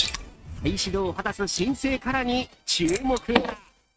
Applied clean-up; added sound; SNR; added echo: neural mask model RNNoise.